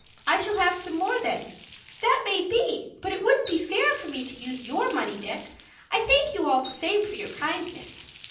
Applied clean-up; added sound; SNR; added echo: none; Water tap, faucet; 17 dB; reverberation time 0.6 s.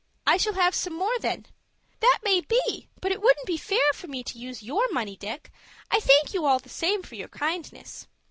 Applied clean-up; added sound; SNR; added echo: none; none; none; none.